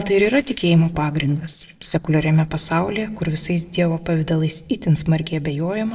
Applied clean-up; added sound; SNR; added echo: neural separator model SepFormer DNS4.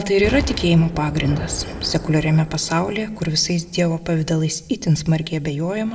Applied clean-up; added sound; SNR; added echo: none; Explosion; 13 dB; reverberation time 0.8 s.